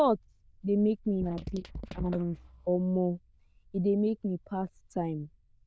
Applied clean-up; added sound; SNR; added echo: neural diffusion model UNIVERSE++.